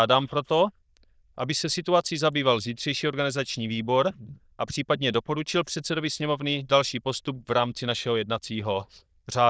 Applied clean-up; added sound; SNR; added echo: neural diffusion model UNIVERSE++.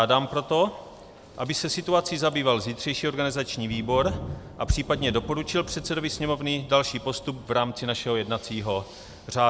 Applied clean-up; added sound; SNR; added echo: none; Thunder; 16 dB; none.